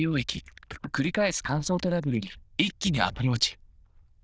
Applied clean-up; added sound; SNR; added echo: neural diffusion model UNIVERSE++.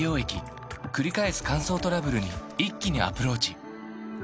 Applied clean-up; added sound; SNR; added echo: none; Bowed string instrument; 15 dB; none.